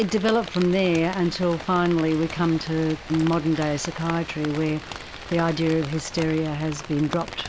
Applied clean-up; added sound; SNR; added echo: none; Rain; 13 dB; none.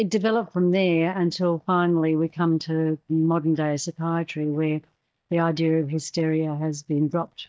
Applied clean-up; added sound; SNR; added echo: neural mask model DeepFilterNet 3.